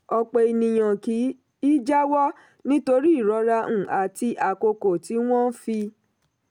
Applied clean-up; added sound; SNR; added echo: none; none; none; none.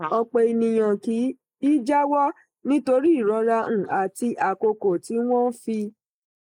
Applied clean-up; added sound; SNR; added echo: neural mask model Resemble Enhance denoiser.